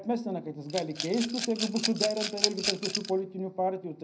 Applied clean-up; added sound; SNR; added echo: none; Rattle / Glass; 2 dB; reverberation time 0.4 s.